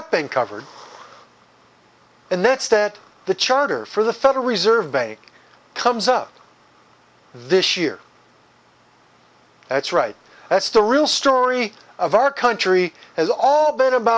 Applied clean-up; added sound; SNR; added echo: none; none; none; none.